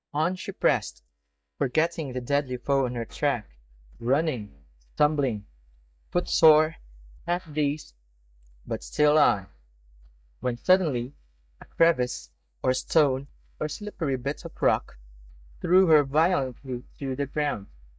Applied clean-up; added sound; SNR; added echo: neural mask model DeepFilterNet 3.